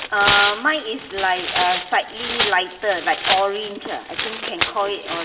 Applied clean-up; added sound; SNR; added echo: none; Tearing; 3 dB; reverberation time 1.8 s.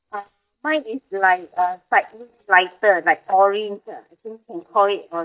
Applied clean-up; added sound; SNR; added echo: neural mask model DeepFilterNet 3.